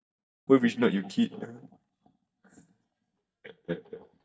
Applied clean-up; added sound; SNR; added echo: neural mask model DeepFilterNet 3.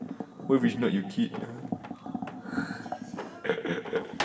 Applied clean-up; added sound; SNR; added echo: none; Drawer open or close; 12 dB; reverberation time 1.6 s.